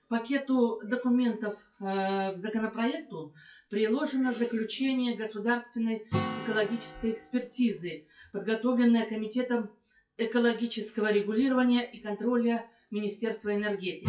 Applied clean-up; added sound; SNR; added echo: classical method WPE with log-MMSE.